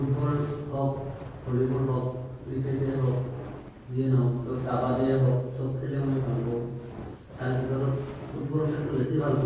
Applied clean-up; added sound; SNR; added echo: none; Fire; 14 dB; reverberation time 1.3 s.